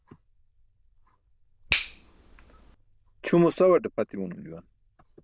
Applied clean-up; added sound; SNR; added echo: neural diffusion model UNIVERSE++.